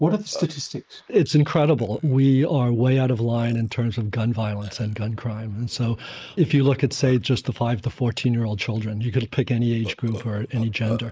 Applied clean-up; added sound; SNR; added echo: neural mask model Resemble Enhance denoiser.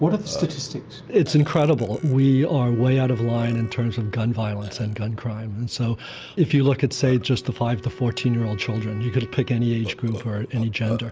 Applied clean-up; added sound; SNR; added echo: none; Wind instrument, woodwind instrument + Burping, eructation; 18 dB; none.